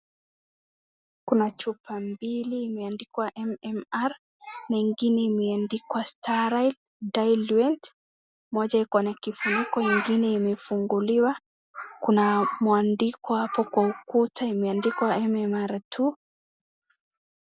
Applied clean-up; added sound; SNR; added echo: none; none; none; none.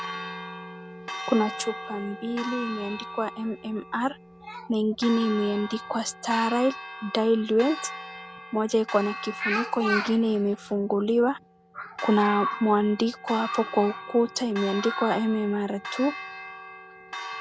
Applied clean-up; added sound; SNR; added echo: none; Church bell; 12 dB; none.